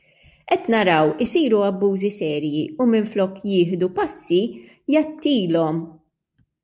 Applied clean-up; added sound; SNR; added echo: none; none; none; none.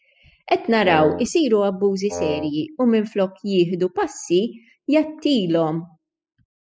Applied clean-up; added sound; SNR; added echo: classical method spectral subtraction.